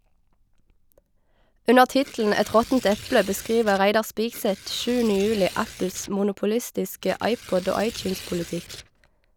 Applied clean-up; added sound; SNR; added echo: none; Tearing; 17 dB; none.